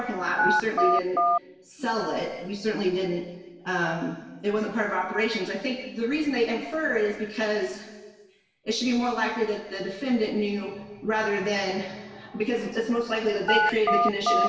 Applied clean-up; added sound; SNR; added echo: none; Telephone; -5 dB; reverberation time 1.4 s.